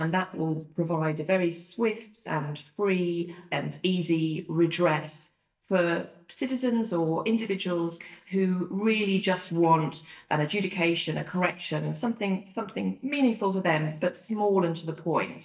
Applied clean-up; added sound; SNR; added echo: neural mask model DeepFilterNet 3.